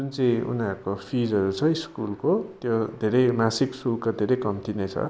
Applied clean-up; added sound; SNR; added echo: none; none; none; none.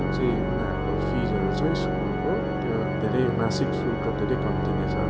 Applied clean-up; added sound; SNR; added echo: none; Organ; -4 dB; none.